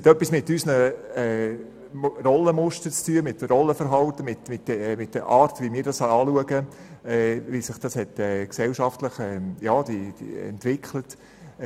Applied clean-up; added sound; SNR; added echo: none; none; none; none.